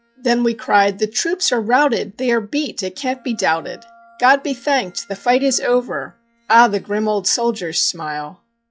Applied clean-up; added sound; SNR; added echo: classical method log-MMSE.